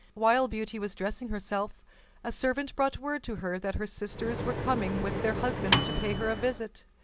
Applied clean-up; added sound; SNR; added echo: none; Microwave oven; 0 dB; none.